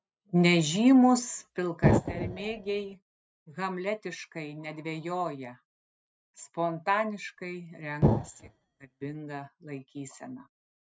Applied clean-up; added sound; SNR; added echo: neural mask model RNNoise.